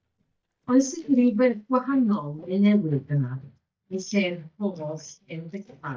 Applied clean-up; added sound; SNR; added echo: neural mask model DeepFilterNet 3.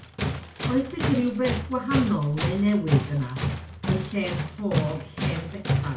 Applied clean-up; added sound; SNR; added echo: none; Tools; 1 dB; reverberation time 0.3 s.